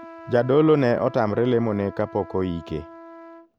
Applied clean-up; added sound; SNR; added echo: none; Trumpet; 19 dB; none.